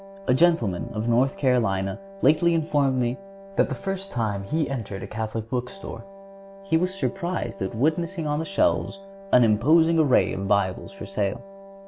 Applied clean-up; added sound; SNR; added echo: none; Wind instrument, woodwind instrument; 18 dB; none.